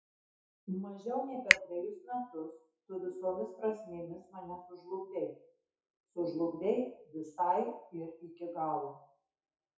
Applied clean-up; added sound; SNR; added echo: classical method WPE with log-MMSE.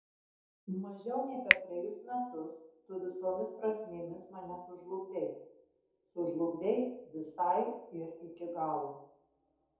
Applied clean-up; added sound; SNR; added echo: none; Finger snapping; -2 dB; reverberation time 0.8 s.